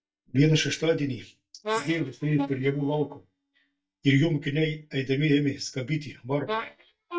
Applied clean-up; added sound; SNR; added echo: neural mask model DeepFilterNet 3.